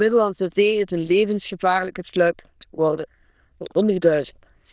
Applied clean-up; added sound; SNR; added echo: neural diffusion model UNIVERSE++.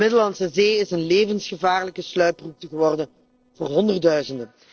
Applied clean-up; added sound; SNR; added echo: neural separator model SepFormer DNS4.